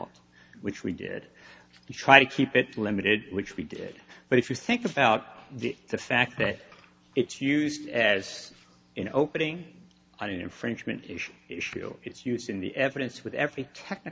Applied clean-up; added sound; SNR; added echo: none; none; none; none.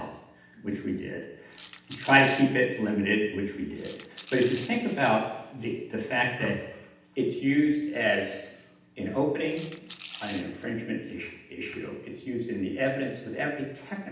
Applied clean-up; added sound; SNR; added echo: none; Rattle / Rattle (instrument); 9 dB; reverberation time 0.8 s.